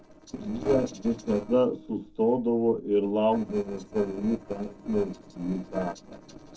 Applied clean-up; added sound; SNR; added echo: neural separator model SepFormer DNS4.